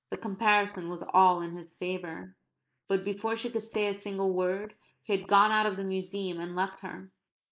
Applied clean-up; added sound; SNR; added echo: neural mask model Resemble Enhance denoiser.